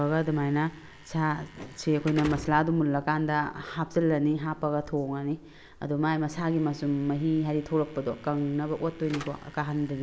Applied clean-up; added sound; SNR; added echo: none; Slam / Alarm; 20 dB; none.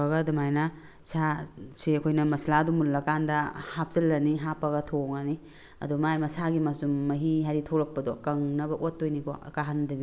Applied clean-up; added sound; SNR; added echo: none; none; none; none.